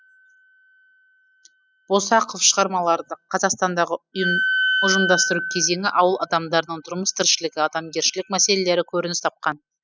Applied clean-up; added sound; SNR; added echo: classical method spectral subtraction.